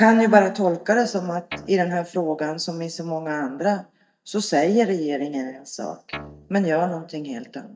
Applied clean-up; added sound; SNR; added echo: neural mask model DeepFilterNet 3.